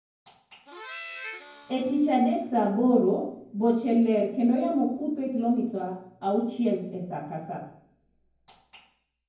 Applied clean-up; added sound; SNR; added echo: none; Harmonica; 17 dB; reverberation time 0.9 s.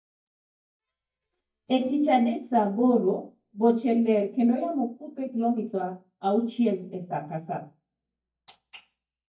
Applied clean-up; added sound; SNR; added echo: neural mask model DeepFilterNet 3.